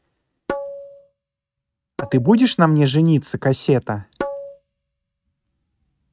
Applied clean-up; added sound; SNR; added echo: neural mask model RNNoise.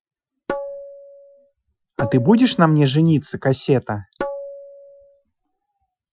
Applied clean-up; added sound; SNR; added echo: classical method Wiener filter.